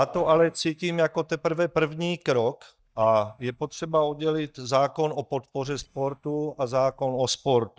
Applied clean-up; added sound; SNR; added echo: neural mask model DeepFilterNet 3.